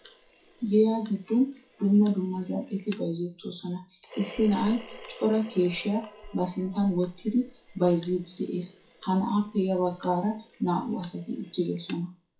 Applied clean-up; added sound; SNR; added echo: classical method WPE with log-MMSE.